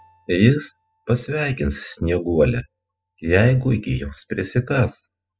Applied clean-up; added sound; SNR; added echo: classical method spectral subtraction.